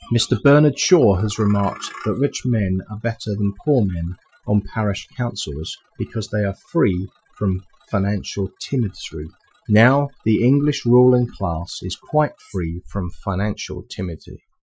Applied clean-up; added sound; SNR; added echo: classical method Wiener filter.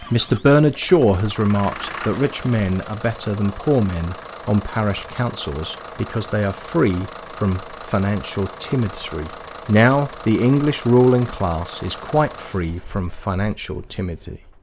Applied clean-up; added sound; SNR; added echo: none; Engine starting / Bus; 15 dB; none.